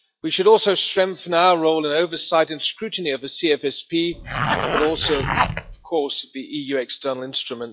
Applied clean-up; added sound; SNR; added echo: classical method log-MMSE.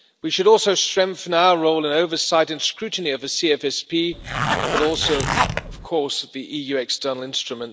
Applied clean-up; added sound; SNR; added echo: none; Zipper (clothing); 2 dB; none.